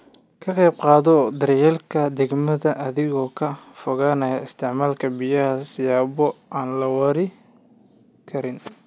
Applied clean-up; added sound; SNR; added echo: none; none; none; none.